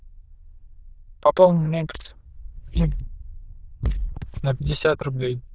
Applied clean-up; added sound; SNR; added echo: neural diffusion model UNIVERSE++.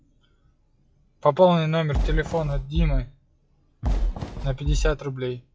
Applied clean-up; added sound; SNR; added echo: classical method log-MMSE.